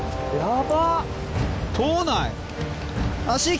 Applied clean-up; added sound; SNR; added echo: none; none; none; none.